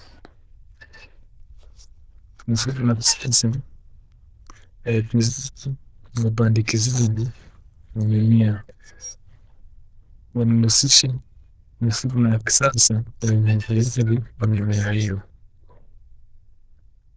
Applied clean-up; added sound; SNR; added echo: neural diffusion model UNIVERSE++.